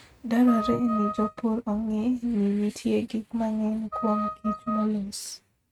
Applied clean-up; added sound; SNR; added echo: neural mask model RNNoise.